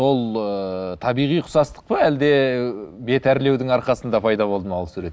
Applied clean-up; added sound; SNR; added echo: none; none; none; none.